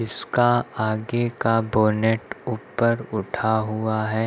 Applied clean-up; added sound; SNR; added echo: none; none; none; none.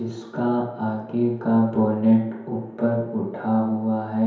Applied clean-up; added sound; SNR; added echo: none; none; none; reverberation time 0.9 s.